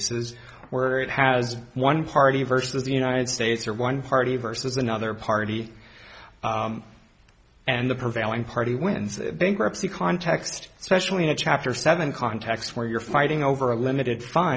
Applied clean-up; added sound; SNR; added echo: none; none; none; none.